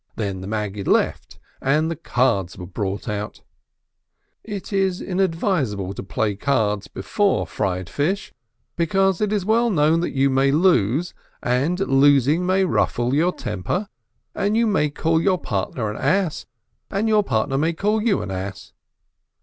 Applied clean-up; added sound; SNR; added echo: none; none; none; none.